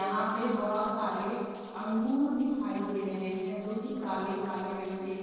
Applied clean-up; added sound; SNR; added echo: neural separator model SepFormer DNS4.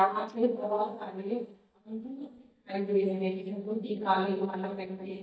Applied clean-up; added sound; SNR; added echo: neural mask model DeepFilterNet 3.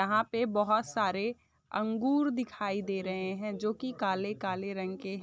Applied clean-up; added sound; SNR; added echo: none; none; none; none.